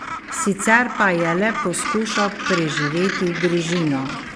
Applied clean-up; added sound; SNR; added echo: none; Gull, seagull; 6 dB; none.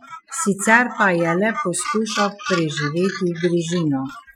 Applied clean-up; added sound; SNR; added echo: classical method Wiener filter.